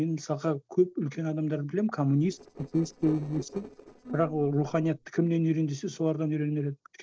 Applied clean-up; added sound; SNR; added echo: neural separator model SepFormer DNS4.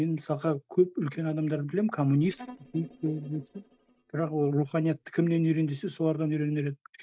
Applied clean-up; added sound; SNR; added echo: neural mask model DeepFilterNet 3.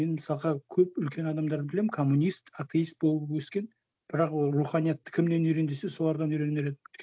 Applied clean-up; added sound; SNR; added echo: none; none; none; none.